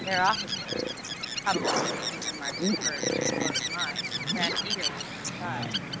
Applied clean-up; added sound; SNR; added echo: none; Bird; -4 dB; none.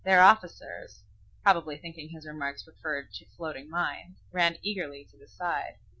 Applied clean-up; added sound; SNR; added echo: none; none; none; none.